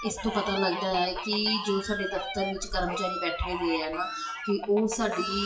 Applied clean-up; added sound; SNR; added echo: classical method WPE with log-MMSE.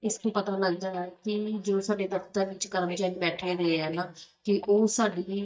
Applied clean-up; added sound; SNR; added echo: neural mask model DeepFilterNet 3.